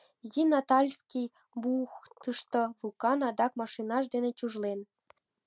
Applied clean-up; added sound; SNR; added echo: none; none; none; none.